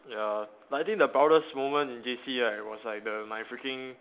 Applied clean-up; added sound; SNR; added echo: none; none; none; none.